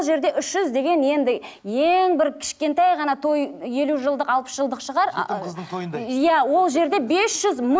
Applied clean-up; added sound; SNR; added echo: none; none; none; none.